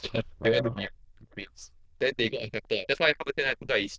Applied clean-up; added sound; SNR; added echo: neural diffusion model UNIVERSE++.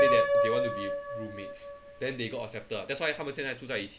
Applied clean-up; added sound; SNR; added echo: none; Piano; -4 dB; none.